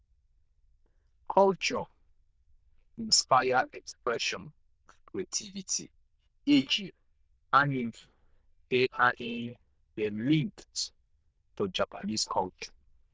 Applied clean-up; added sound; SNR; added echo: neural diffusion model UNIVERSE++.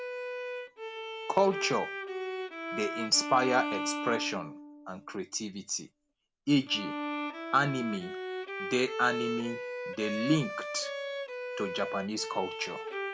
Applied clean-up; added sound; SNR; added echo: none; Bowed string instrument; 5 dB; none.